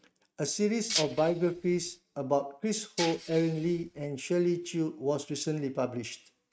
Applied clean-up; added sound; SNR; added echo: neural mask model RNNoise.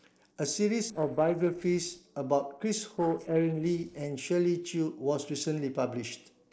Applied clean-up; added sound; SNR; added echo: neural separator model SepFormer DNS4.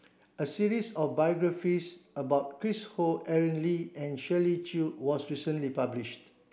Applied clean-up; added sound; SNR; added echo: none; none; none; none.